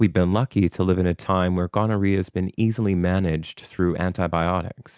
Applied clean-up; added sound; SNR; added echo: none; none; none; none.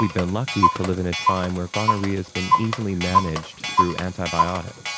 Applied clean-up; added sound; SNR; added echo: none; Clock; -1 dB; none.